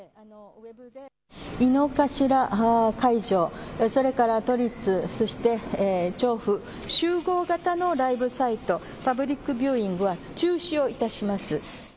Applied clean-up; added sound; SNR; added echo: none; none; none; none.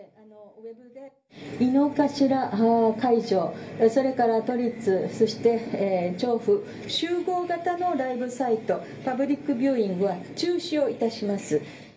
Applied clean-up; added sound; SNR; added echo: none; none; none; reverberation time 0.3 s.